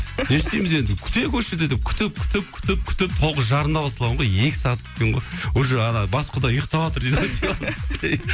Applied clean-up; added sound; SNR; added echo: none; none; none; none.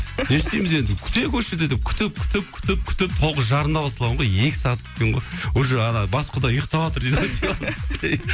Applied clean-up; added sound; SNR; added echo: none; Camera; 18 dB; none.